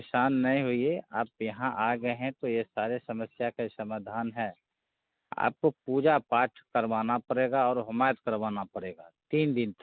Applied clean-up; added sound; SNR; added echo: none; none; none; none.